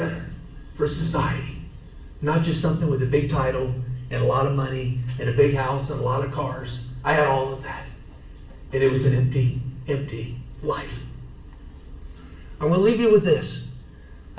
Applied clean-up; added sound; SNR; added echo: none; none; none; reverberation time 0.2 s.